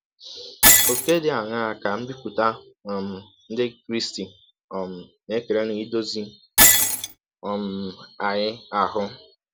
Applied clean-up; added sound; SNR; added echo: none; Shatter; -2 dB; none.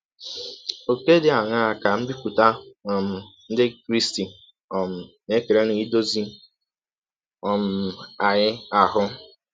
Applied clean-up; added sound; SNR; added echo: none; none; none; none.